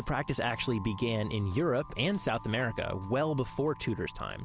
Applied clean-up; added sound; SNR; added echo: none; none; none; none.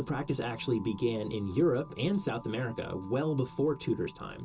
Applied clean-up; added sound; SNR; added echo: none; none; none; reverberation time 0.2 s.